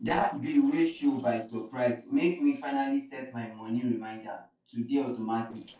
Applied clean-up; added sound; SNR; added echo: neural separator model SepFormer DNS4.